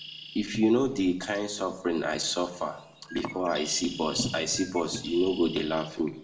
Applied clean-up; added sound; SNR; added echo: none; Bird; 17 dB; reverberation time 0.6 s.